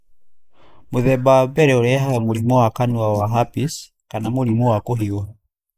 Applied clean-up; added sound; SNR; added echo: neural mask model Resemble Enhance denoiser.